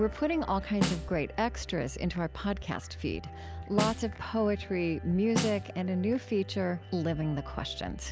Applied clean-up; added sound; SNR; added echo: none; Snare drum; 5 dB; none.